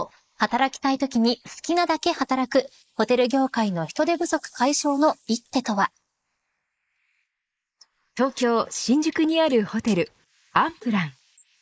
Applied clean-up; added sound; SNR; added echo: neural mask model Resemble Enhance denoiser.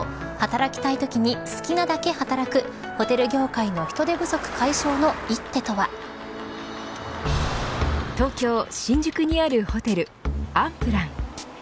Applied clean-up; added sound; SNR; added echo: none; Car passing by; 12 dB; none.